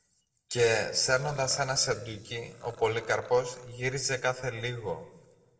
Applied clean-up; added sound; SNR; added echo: neural separator model SepFormer DNS4.